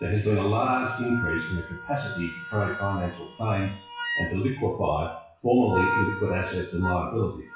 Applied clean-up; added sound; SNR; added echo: classical method WPE with log-MMSE.